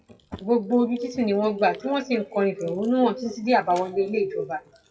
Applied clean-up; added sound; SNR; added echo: classical method WPE with log-MMSE.